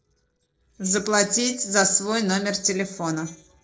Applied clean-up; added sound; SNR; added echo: neural separator model SepFormer DNS4.